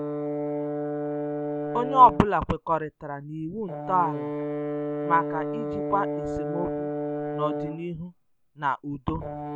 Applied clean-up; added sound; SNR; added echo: none; Brass instrument; 4 dB; none.